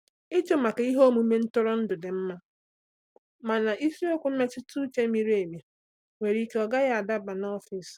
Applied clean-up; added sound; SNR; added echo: none; none; none; none.